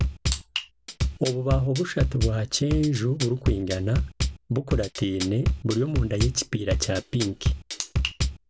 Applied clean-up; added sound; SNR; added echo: none; Bass drum / Drum kit; 2 dB; none.